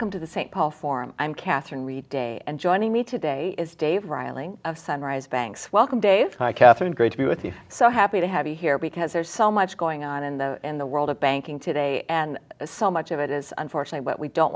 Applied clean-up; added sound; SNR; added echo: none; none; none; none.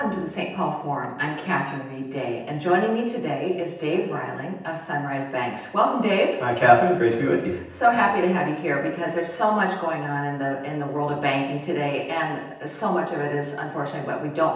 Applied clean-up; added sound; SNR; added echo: none; none; none; reverberation time 0.9 s.